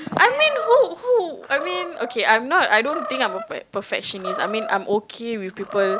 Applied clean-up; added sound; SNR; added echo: none; Animal; 11 dB; none.